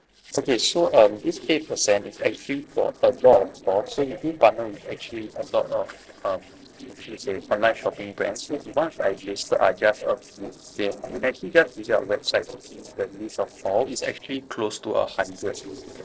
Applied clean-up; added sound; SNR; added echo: neural separator model SepFormer DNS4.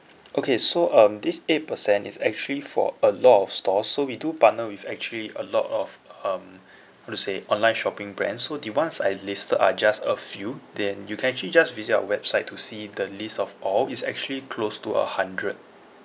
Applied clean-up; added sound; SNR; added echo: none; none; none; none.